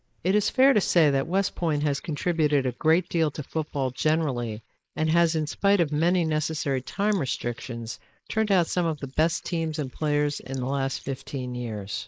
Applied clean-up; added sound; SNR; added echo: neural mask model Resemble Enhance denoiser.